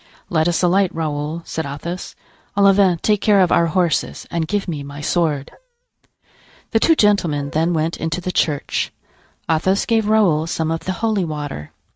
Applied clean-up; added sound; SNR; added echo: neural mask model RNNoise.